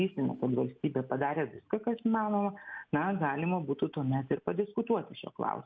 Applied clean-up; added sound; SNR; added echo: none; none; none; none.